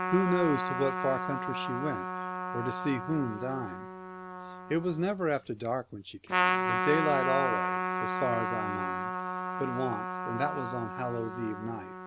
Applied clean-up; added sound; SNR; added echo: none; Trumpet; 1 dB; none.